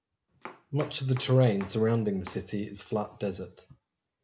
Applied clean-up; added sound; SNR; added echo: none; Domestic sounds, home sounds; 18 dB; none.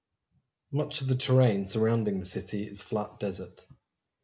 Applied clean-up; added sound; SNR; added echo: none; none; none; none.